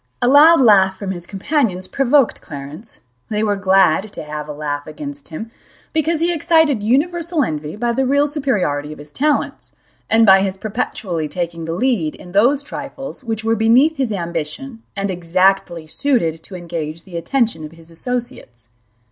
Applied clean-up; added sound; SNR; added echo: none; none; none; none.